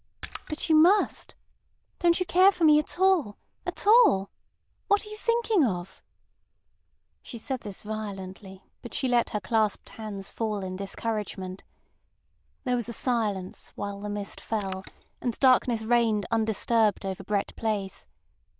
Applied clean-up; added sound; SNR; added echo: neural diffusion model UNIVERSE++.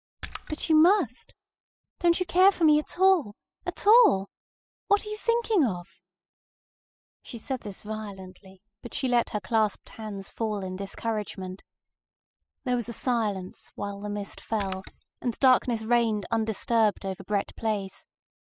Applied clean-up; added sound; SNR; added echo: classical method spectral subtraction.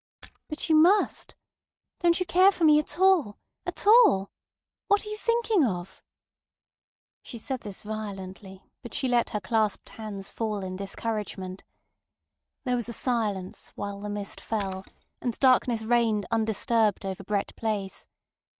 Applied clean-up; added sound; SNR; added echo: neural mask model RNNoise.